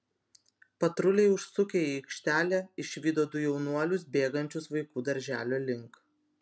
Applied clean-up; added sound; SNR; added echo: none; none; none; none.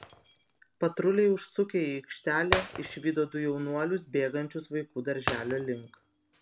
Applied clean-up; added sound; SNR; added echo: none; Shatter; 9 dB; none.